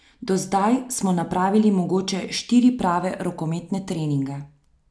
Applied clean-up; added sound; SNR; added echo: none; none; none; none.